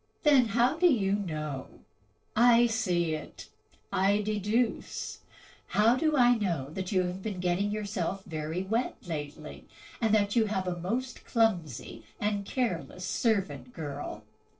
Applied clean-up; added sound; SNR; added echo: neural separator model SepFormer DNS4.